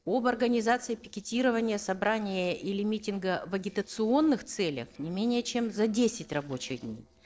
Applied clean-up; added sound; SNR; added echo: neural separator model SepFormer DNS4.